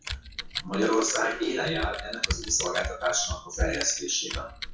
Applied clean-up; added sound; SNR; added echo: classical method WPE with log-MMSE.